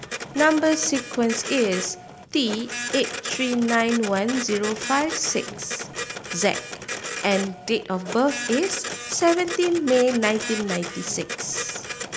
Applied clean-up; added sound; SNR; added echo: none; Printer; 8 dB; none.